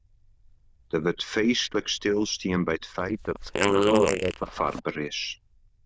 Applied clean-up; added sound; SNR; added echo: neural diffusion model UNIVERSE++.